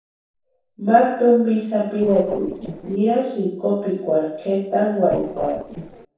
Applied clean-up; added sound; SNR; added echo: neural separator model SepFormer DNS4.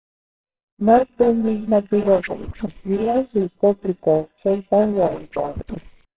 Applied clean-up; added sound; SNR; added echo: neural separator model SepFormer WHAMR!.